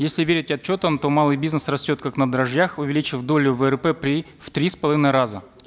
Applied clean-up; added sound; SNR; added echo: none; none; none; none.